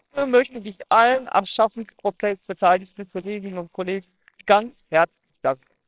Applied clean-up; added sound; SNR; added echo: neural separator model SepFormer WHAMR!.